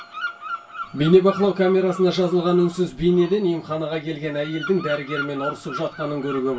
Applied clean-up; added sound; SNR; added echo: none; Bird vocalization, bird call, bird song; 14 dB; reverberation time 0.2 s.